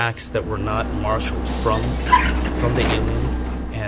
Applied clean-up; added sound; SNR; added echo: none; Vehicle; -3 dB; none.